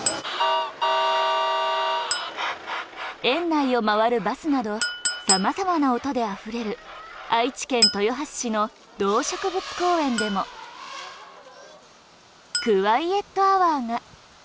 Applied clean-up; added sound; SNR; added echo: none; Chink, clink; 8 dB; none.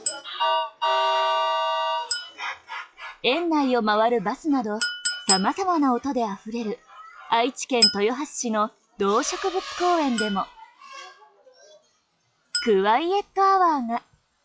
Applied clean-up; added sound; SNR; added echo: classical method log-MMSE.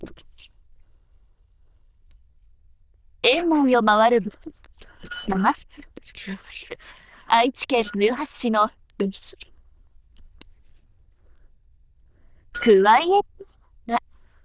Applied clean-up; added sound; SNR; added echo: neural diffusion model UNIVERSE++.